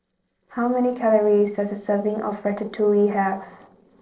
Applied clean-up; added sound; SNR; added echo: neural separator model SepFormer DNS4.